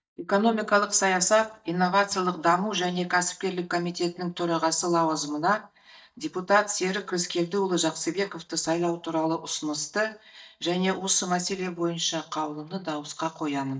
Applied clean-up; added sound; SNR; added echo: neural mask model DeepFilterNet 3.